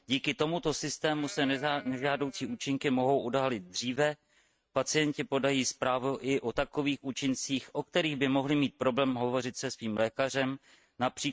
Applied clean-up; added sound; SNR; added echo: neural mask model RNNoise.